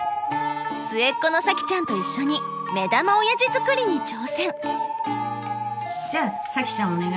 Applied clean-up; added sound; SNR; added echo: none; none; none; none.